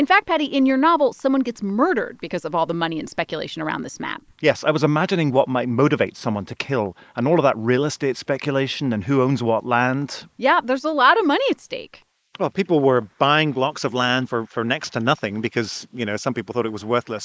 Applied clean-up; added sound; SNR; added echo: neural mask model Resemble Enhance denoiser.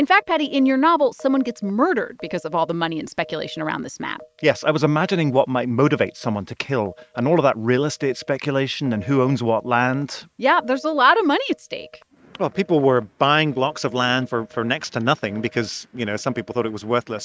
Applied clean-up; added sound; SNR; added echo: neural mask model RNNoise.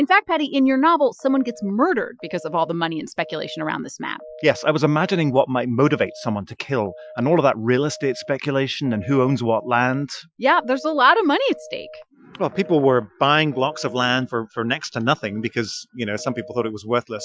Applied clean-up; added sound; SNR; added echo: classical method Wiener filter.